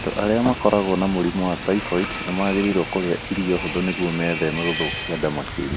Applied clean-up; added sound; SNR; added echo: none; Rain / Train; -2 dB; none.